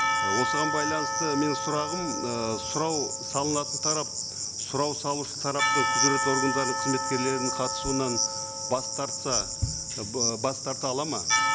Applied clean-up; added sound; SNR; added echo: none; Cricket + Percussion; -2 dB; none.